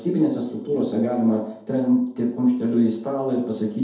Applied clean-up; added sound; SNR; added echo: none; none; none; reverberation time 0.8 s.